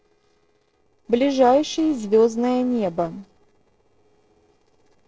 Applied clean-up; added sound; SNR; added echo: neural separator model SepFormer DNS4.